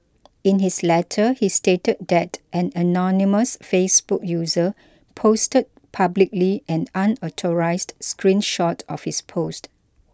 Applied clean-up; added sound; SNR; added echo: none; none; none; none.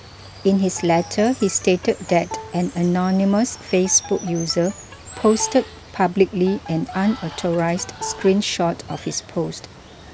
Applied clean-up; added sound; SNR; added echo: none; Water + Bowed string instrument; 16 dB; none.